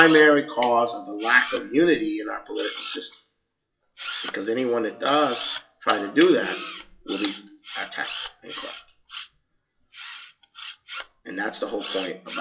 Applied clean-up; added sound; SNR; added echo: classical method WPE with log-MMSE.